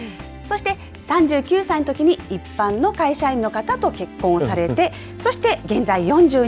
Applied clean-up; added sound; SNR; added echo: none; none; none; none.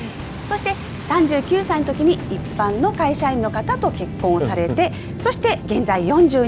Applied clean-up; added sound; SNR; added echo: none; Fixed-wing aircraft, airplane; 10 dB; none.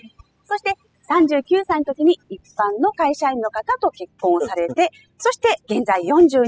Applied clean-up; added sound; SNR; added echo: classical method spectral subtraction.